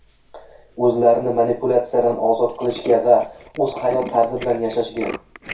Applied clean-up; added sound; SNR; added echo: none; Tools; 17 dB; reverberation time 0.3 s.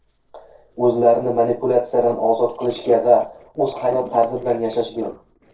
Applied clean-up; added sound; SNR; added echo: neural separator model SepFormer DNS4.